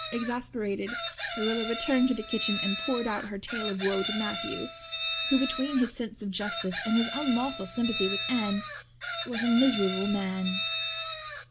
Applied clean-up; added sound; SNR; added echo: none; Chicken, rooster; 4 dB; none.